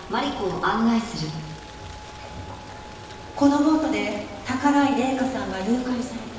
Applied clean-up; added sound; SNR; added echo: none; Rain; 18 dB; reverberation time 1.0 s.